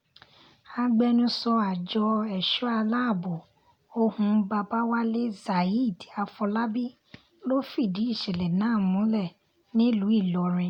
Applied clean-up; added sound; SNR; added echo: none; none; none; none.